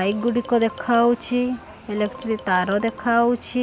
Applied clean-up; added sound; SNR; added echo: none; Marimba, xylophone; 20 dB; none.